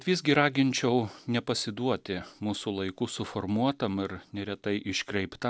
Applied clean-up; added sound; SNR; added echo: none; none; none; none.